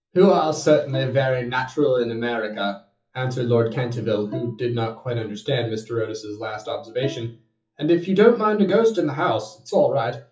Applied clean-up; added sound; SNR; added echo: classical method WPE with log-MMSE.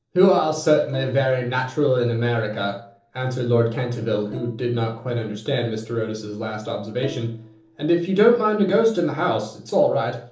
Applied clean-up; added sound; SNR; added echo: neural separator model SepFormer DNS4.